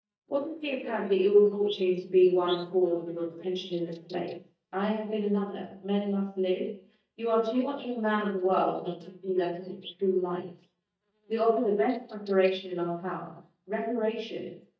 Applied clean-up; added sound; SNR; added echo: neural mask model DeepFilterNet 3.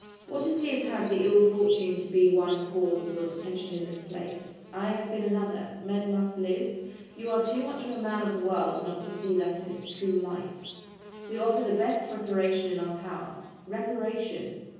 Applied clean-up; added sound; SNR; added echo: none; Buzz / Bird; 19 dB; reverberation time 1.3 s.